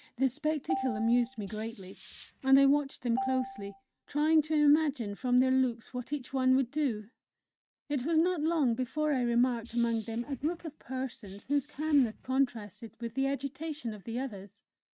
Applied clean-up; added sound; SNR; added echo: neural mask model RNNoise.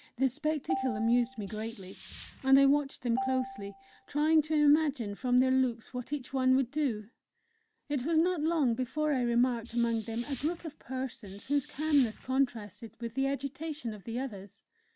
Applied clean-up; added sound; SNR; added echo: none; Marimba, xylophone + Hiss; 13 dB; none.